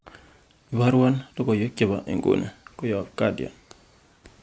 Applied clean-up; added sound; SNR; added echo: none; none; none; none.